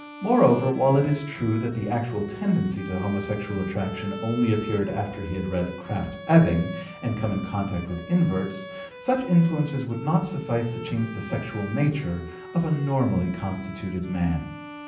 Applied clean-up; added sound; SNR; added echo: none; Bowed string instrument; 15 dB; reverberation time 0.6 s.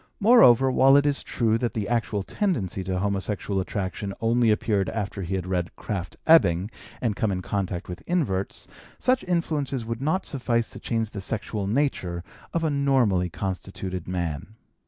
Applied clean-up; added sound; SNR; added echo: none; none; none; none.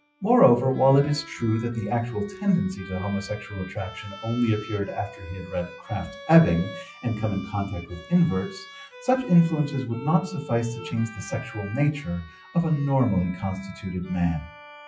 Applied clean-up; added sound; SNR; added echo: classical method WPE with log-MMSE.